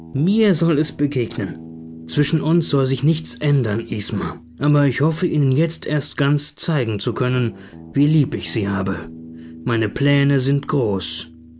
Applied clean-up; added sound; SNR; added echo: none; Guitar; 19 dB; none.